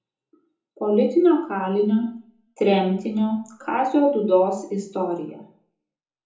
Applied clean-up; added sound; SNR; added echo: none; none; none; reverberation time 0.5 s.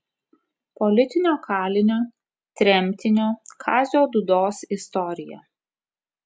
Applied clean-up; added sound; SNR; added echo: none; none; none; none.